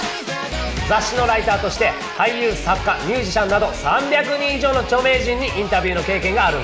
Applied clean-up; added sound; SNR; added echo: none; Telephone + Door; 19 dB; none.